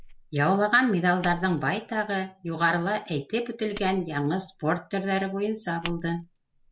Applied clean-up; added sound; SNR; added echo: none; Fire; 16 dB; none.